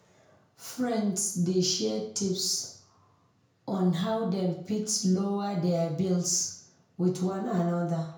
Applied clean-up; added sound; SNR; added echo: none; none; none; reverberation time 0.5 s.